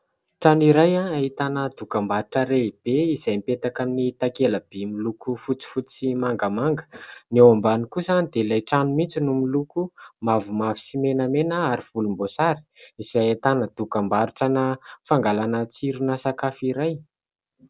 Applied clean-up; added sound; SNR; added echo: none; none; none; none.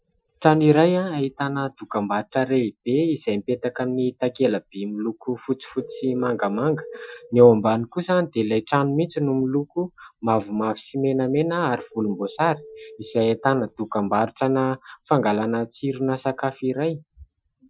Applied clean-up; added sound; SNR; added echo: classical method Wiener filter.